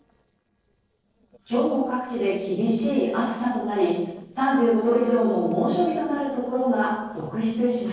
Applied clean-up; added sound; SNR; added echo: neural separator model SepFormer DNS4.